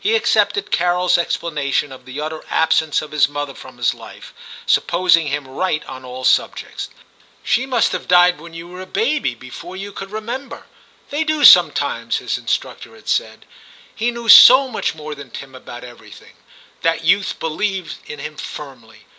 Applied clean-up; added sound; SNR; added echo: none; none; none; none.